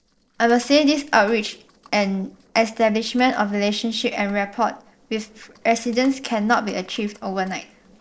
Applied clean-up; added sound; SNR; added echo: neural separator model SepFormer DNS4.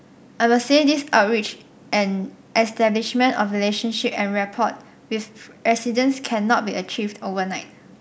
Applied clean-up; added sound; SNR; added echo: none; none; none; none.